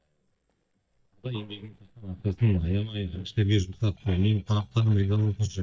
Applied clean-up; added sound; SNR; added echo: neural mask model DeepFilterNet 3.